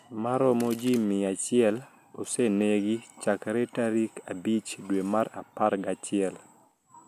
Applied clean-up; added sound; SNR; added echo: none; Crack; 17 dB; none.